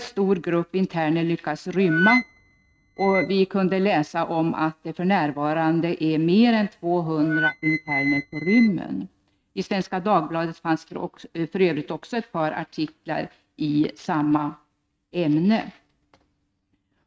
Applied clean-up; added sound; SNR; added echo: neural mask model RNNoise.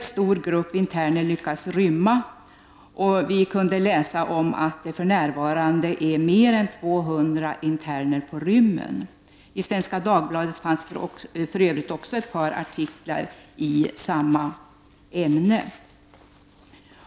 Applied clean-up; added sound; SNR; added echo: none; none; none; none.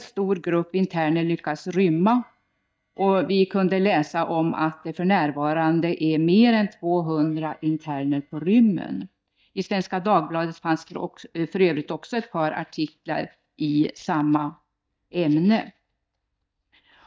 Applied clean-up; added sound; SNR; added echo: neural mask model DeepFilterNet 3.